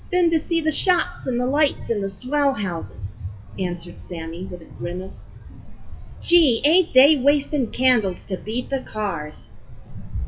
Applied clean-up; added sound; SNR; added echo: classical method WPE with log-MMSE.